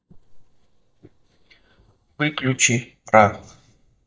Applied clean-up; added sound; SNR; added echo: neural mask model DeepFilterNet 3.